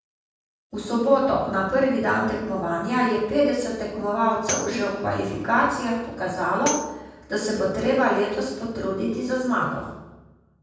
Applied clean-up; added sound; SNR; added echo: none; Tambourine; 11 dB; reverberation time 1.2 s.